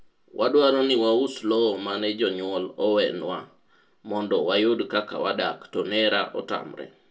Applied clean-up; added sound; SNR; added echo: none; none; none; reverberation time 0.2 s.